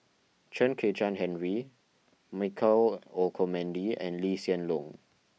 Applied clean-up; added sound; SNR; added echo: none; none; none; none.